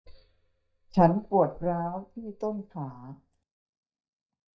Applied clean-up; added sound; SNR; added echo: neural mask model DeepFilterNet 3.